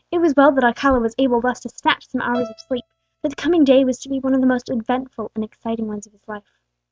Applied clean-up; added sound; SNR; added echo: neural mask model RNNoise.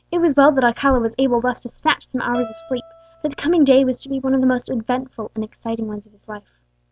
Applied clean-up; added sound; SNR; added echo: none; Bowed string instrument; 20 dB; none.